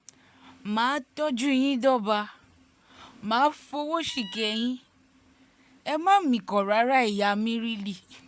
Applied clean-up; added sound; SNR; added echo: none; Alarm; 16 dB; none.